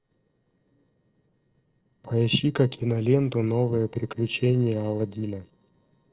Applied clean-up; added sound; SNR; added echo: neural separator model SepFormer DNS4.